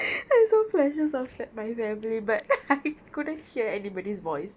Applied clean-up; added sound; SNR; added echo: none; none; none; none.